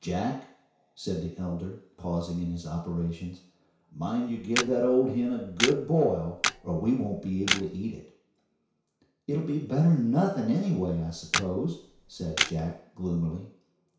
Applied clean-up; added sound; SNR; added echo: none; Camera; 4 dB; reverberation time 0.6 s.